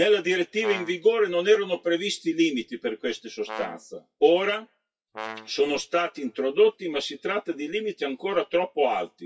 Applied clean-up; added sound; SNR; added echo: classical method WPE with log-MMSE.